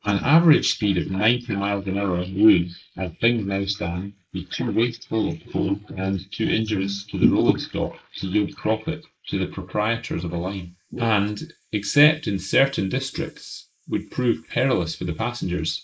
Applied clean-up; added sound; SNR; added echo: neural mask model Resemble Enhance denoiser.